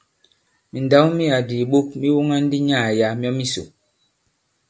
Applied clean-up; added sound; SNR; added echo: none; none; none; none.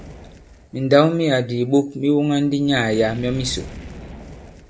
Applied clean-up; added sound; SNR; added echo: none; Fire; 18 dB; none.